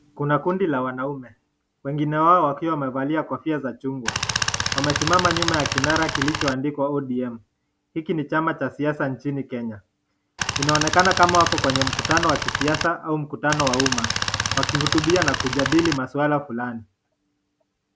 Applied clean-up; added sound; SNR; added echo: none; Tools; 1 dB; none.